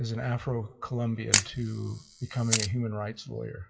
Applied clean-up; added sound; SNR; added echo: classical method WPE with log-MMSE.